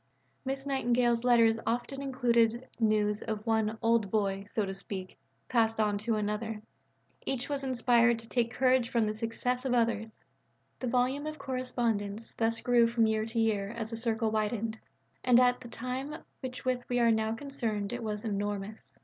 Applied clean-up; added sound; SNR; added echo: none; none; none; none.